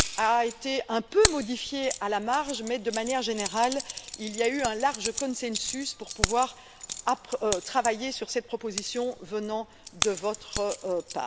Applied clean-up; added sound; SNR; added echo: none; Keys jangling; 6 dB; none.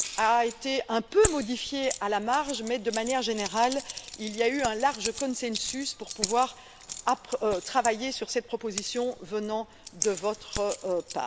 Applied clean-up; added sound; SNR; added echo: neural mask model Resemble Enhance denoiser.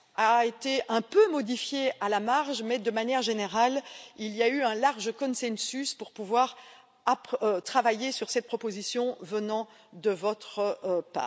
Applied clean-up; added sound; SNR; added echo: none; none; none; none.